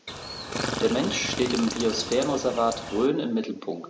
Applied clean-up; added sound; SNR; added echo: none; Chirp, tweet; 6 dB; none.